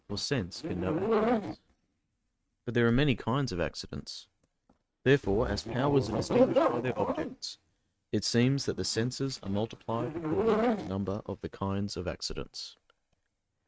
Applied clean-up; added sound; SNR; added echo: neural mask model RNNoise.